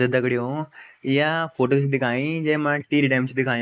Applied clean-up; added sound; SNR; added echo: neural mask model Resemble Enhance denoiser.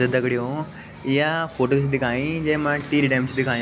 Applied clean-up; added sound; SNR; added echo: none; none; none; none.